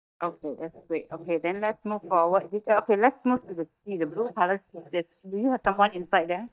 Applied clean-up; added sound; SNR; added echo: neural mask model DeepFilterNet 3.